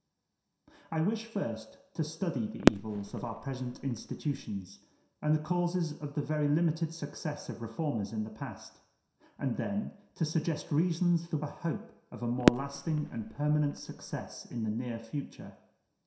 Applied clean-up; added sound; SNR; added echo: none; Fireworks; 0 dB; reverberation time 0.7 s.